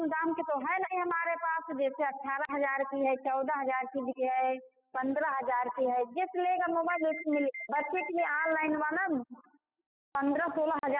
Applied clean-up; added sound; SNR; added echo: classical method spectral subtraction.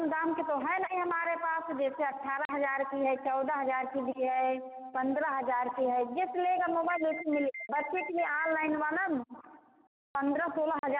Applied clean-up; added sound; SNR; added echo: none; Alarm; 12 dB; none.